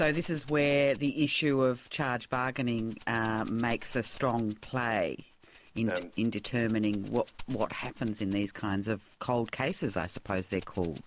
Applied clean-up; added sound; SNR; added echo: none; Rattle (instrument); 17 dB; none.